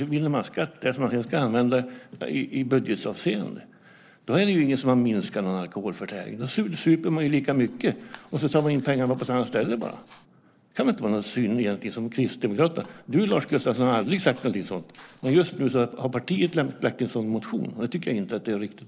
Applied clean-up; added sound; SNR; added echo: neural separator model SepFormer DNS4.